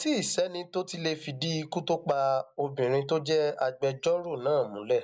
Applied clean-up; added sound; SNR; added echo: none; none; none; none.